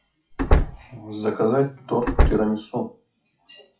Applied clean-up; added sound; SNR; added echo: classical method WPE with log-MMSE.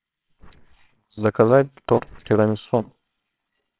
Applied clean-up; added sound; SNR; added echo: neural separator model SepFormer WHAMR!.